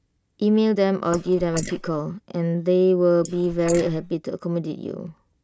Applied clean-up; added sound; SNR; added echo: neural mask model Resemble Enhance denoiser.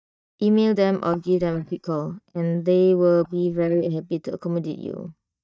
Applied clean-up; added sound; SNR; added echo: neural mask model DeepFilterNet 3.